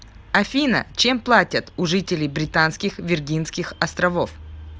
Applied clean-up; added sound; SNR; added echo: none; none; none; none.